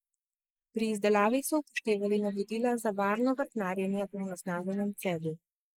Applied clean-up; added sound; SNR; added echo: neural mask model Resemble Enhance denoiser.